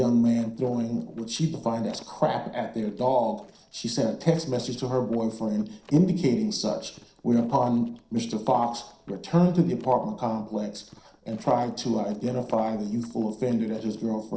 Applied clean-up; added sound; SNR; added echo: neural separator model SepFormer DNS4.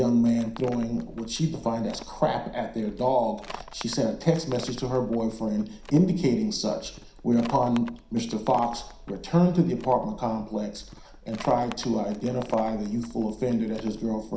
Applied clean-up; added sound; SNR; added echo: none; Livestock, farm animals, working animals; 18 dB; reverberation time 0.5 s.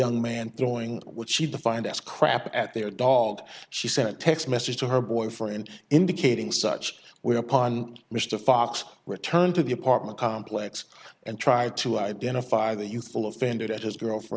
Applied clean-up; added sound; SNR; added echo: none; none; none; none.